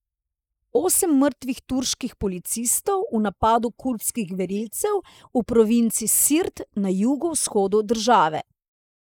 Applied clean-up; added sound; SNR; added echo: neural mask model Resemble Enhance denoiser.